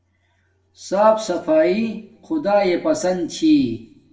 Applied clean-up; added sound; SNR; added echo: none; none; none; reverberation time 0.5 s.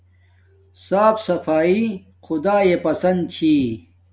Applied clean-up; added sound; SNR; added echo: none; none; none; none.